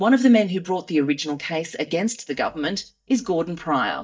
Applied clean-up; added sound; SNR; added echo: neural mask model DeepFilterNet 3.